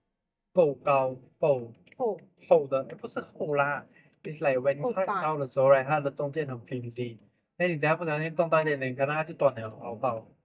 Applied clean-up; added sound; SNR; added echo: neural mask model DeepFilterNet 3.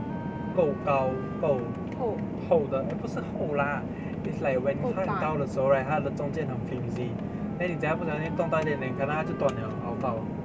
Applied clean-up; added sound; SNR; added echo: none; Wind instrument, woodwind instrument; 17 dB; none.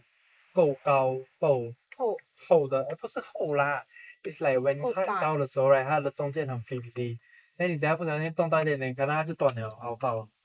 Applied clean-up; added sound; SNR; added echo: neural mask model Resemble Enhance denoiser.